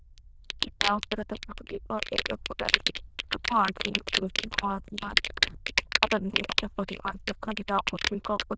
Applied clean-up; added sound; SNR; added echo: neural diffusion model UNIVERSE++.